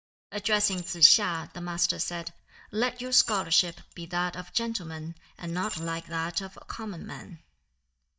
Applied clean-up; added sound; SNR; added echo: neural mask model DeepFilterNet 3.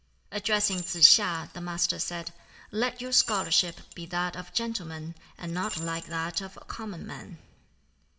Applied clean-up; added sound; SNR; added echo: none; Rattle / Keys jangling; 13 dB; reverberation time 0.7 s.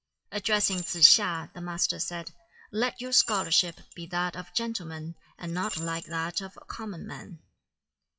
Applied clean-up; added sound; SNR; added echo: classical method WPE with log-MMSE.